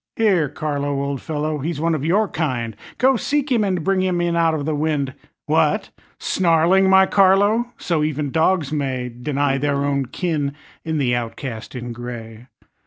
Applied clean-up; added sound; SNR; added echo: none; Piano; 11 dB; none.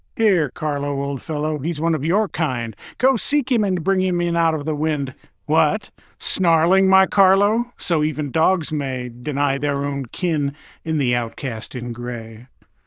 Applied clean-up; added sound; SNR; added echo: neural diffusion model UNIVERSE++.